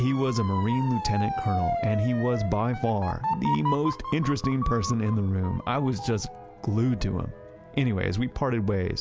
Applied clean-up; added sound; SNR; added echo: none; Motor vehicle (road) / Siren; 8 dB; none.